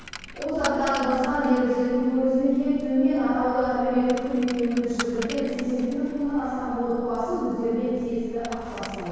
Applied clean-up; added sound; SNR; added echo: none; Coin (dropping); 15 dB; reverberation time 2.0 s.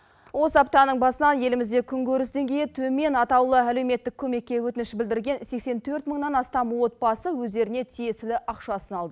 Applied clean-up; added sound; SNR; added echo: none; none; none; none.